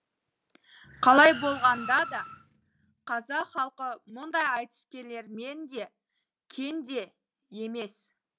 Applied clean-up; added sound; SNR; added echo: none; Car; 12 dB; none.